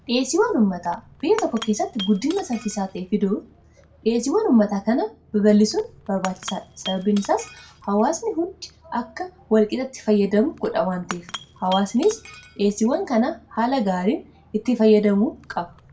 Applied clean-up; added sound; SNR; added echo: none; Shatter / Crushing; 19 dB; reverberation time 0.2 s.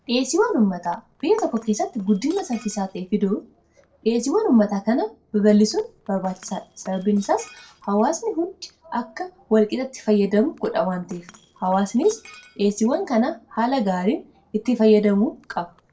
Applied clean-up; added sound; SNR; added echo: neural separator model SepFormer DNS4.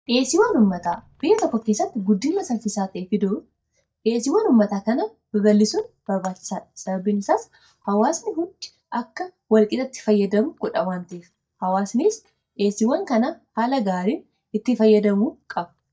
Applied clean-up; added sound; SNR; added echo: neural mask model DeepFilterNet 3.